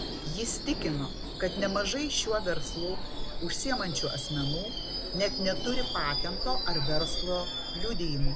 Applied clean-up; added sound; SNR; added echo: none; Screech / Subway, metro, underground; -1 dB; none.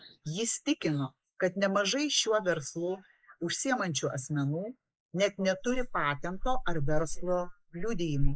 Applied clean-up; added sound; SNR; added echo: neural mask model Resemble Enhance denoiser.